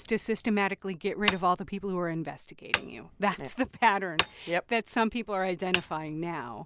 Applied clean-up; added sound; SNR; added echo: none; Hammer; 7 dB; none.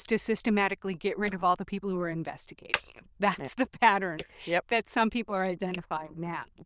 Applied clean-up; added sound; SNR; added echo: neural diffusion model UNIVERSE++.